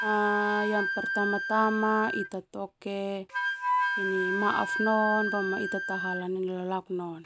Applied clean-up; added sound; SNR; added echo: none; Wind instrument, woodwind instrument; 2 dB; none.